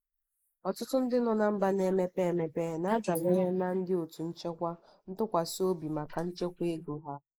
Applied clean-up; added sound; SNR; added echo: neural mask model Resemble Enhance denoiser.